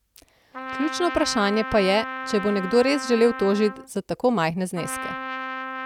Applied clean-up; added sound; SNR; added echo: none; Trumpet; 9 dB; none.